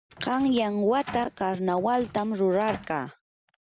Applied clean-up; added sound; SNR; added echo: none; Door; 16 dB; none.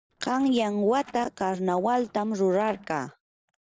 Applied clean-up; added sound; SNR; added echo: neural separator model SepFormer DNS4.